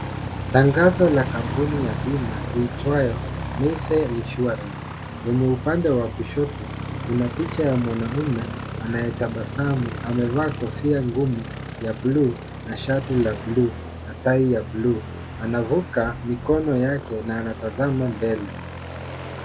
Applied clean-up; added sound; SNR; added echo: none; Aircraft; 7 dB; none.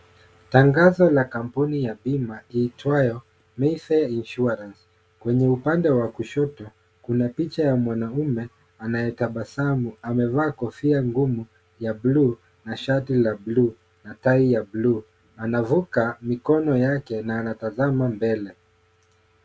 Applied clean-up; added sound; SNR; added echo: none; none; none; none.